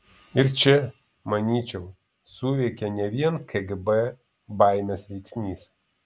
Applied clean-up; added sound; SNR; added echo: none; none; none; none.